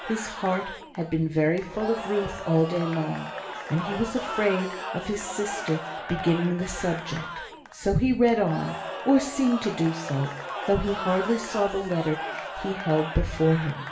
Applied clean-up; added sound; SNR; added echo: none; Crowd / Cheering; 9 dB; reverberation time 0.5 s.